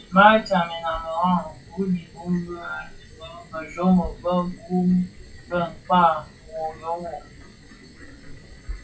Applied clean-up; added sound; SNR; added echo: classical method WPE with log-MMSE.